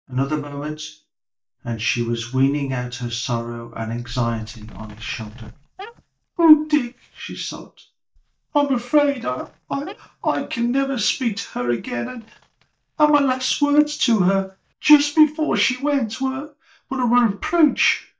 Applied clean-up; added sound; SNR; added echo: neural mask model DeepFilterNet 3.